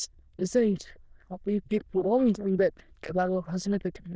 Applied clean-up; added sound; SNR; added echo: neural diffusion model UNIVERSE++.